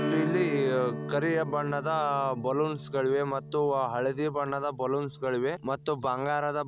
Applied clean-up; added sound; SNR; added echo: none; Strum; 9 dB; none.